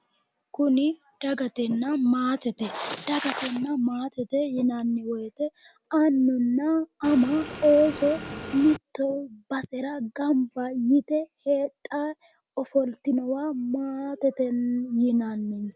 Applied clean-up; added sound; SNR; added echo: none; Motor vehicle (road) / Engine; 11 dB; none.